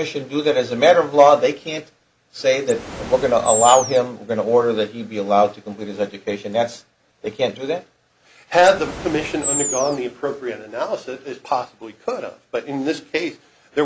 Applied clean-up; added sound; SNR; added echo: none; Animal; 6 dB; none.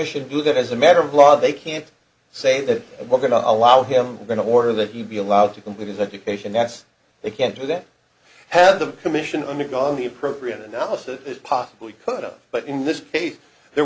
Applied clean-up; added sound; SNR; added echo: none; none; none; none.